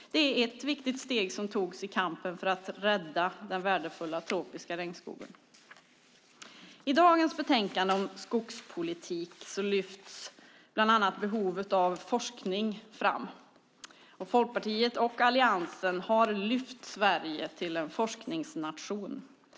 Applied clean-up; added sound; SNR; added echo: none; none; none; none.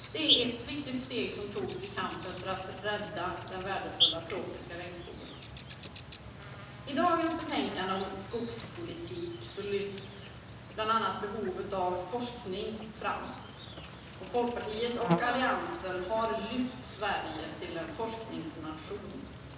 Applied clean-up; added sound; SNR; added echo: none; Insect; -2 dB; reverberation time 0.9 s.